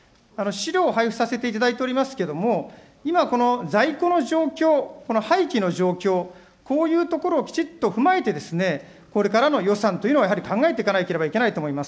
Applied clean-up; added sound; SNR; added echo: none; none; none; none.